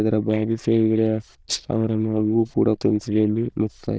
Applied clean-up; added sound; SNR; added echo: neural diffusion model UNIVERSE++.